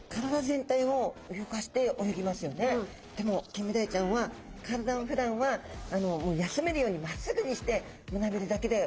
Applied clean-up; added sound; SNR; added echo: none; none; none; none.